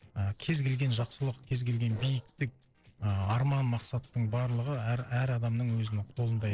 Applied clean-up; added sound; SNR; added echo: neural separator model SepFormer DNS4.